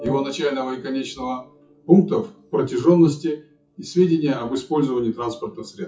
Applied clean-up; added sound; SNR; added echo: classical method WPE with log-MMSE.